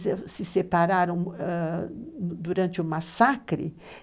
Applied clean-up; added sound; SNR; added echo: none; none; none; none.